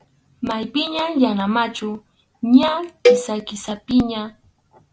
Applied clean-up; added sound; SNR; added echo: none; Cowbell; 0 dB; none.